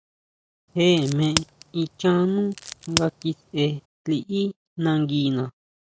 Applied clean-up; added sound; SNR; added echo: none; Crack; 9 dB; none.